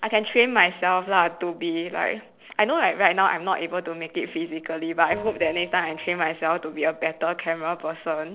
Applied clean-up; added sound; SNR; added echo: neural separator model SepFormer DNS4.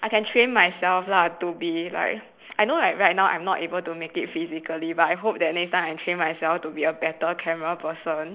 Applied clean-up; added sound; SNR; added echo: neural mask model Resemble Enhance denoiser.